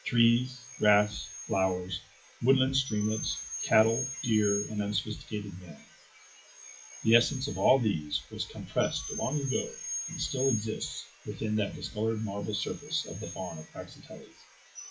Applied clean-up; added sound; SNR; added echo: classical method WPE with log-MMSE.